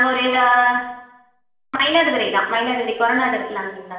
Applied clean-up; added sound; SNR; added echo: none; none; none; reverberation time 0.8 s.